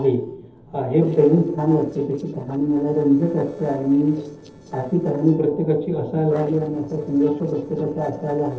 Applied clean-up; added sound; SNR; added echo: neural separator model SepFormer DNS4.